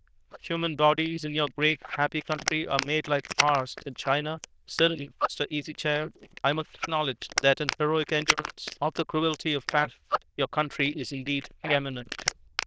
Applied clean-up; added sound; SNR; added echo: neural diffusion model UNIVERSE++.